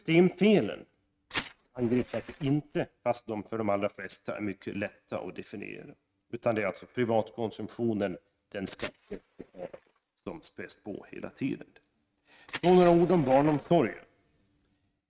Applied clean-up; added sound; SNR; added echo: neural mask model RNNoise.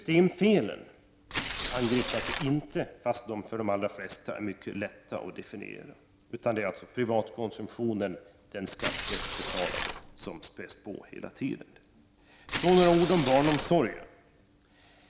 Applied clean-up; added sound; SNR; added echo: none; Tearing; 3 dB; none.